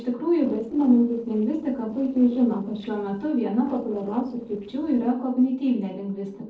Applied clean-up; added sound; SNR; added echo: neural separator model SepFormer DNS4.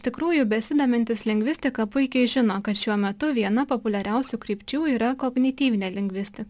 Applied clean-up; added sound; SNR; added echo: none; none; none; none.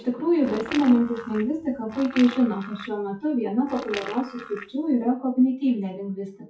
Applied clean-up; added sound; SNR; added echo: classical method WPE with log-MMSE.